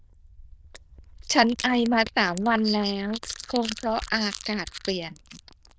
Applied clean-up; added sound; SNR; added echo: neural diffusion model UNIVERSE++.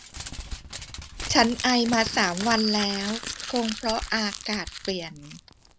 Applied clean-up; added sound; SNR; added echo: none; Crumpling, crinkling; 10 dB; none.